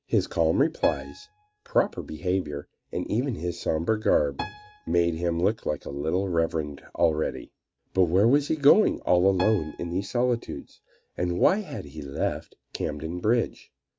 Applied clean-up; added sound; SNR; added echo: neural mask model RNNoise.